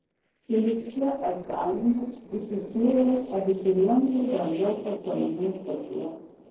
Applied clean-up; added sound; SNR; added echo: neural separator model SepFormer DNS4.